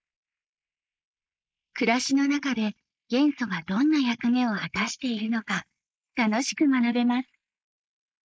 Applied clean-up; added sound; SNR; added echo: neural mask model Resemble Enhance denoiser.